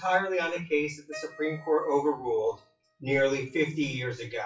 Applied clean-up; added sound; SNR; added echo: classical method WPE with log-MMSE.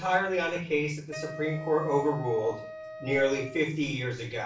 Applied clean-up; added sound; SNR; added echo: none; Wind instrument, woodwind instrument; 14 dB; reverberation time 0.3 s.